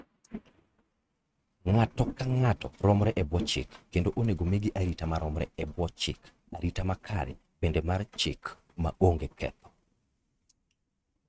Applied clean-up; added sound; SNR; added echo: neural mask model RNNoise.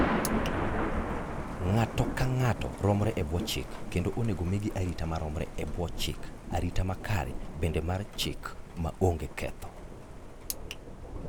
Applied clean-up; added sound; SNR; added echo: none; Thunder; 3 dB; none.